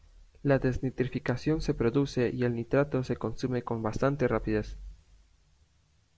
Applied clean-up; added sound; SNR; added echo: none; none; none; none.